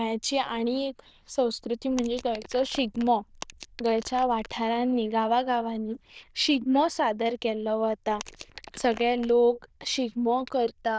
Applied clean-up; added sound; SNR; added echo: neural diffusion model UNIVERSE++.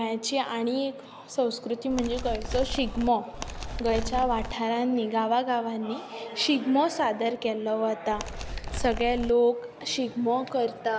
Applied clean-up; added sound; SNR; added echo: none; Animal; 6 dB; none.